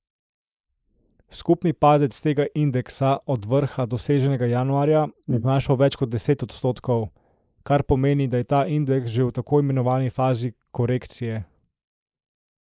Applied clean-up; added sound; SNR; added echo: neural mask model Resemble Enhance denoiser.